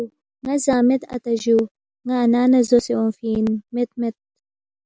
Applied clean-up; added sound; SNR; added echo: none; none; none; none.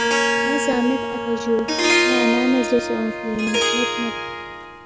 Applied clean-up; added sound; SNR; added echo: none; Harp; -2 dB; none.